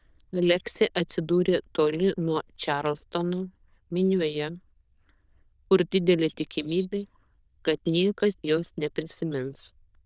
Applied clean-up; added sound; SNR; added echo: neural diffusion model UNIVERSE++.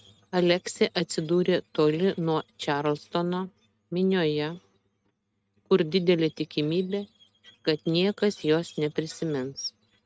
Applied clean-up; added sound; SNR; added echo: neural mask model RNNoise.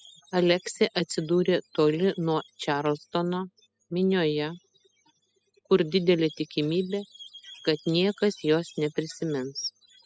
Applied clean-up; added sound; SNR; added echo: classical method spectral subtraction.